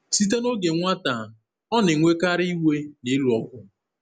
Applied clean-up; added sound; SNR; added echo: none; none; none; none.